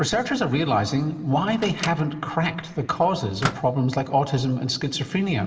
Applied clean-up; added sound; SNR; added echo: none; Microwave oven; 12 dB; reverberation time 1.9 s.